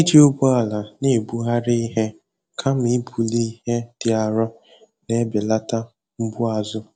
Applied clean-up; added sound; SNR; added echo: none; none; none; none.